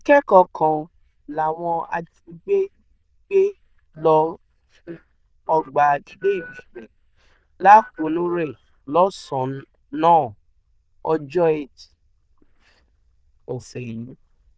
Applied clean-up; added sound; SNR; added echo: neural diffusion model UNIVERSE++.